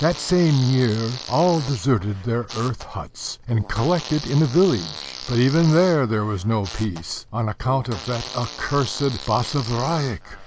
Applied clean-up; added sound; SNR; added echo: none; Fart; 14 dB; none.